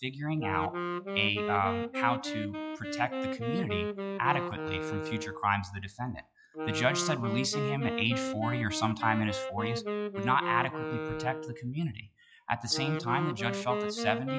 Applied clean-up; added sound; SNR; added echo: classical method log-MMSE.